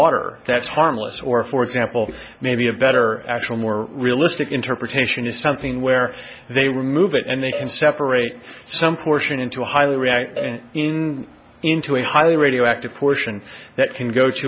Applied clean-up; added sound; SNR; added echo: none; Cowbell; 16 dB; none.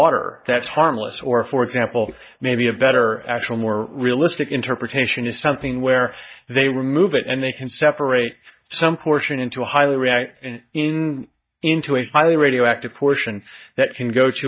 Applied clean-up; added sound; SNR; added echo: neural mask model DeepFilterNet 3.